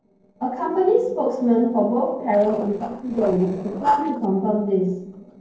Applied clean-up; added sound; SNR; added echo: neural separator model SepFormer DNS4.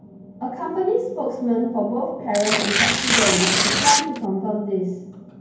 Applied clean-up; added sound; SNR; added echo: none; Tearing; -4 dB; reverberation time 0.9 s.